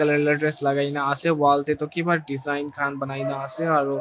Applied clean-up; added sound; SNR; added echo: none; Bark / Motor vehicle (road) / Siren; 17 dB; none.